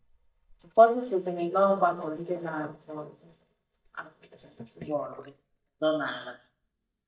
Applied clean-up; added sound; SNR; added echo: neural mask model DeepFilterNet 3.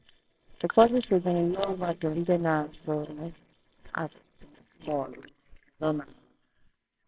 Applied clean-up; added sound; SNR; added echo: neural separator model SepFormer WHAMR!.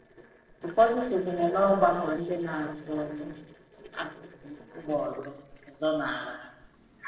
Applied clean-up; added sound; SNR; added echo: neural separator model SepFormer DNS4.